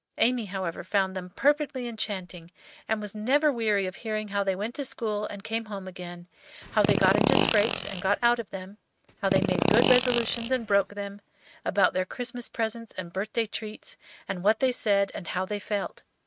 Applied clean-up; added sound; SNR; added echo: neural mask model RNNoise.